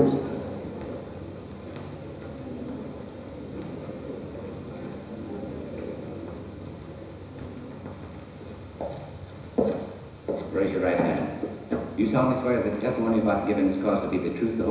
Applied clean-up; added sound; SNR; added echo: none; none; none; reverberation time 1.0 s.